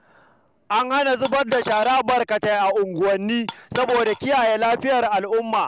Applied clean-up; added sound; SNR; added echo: none; Coin (dropping); 12 dB; none.